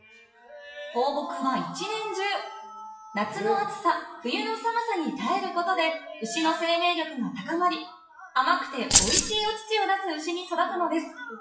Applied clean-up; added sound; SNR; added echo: classical method WPE with log-MMSE.